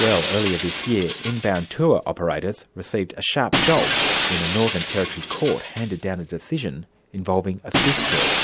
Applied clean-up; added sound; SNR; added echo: none; Shatter; 0 dB; none.